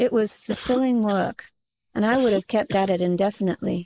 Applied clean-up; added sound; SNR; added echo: neural mask model Resemble Enhance denoiser.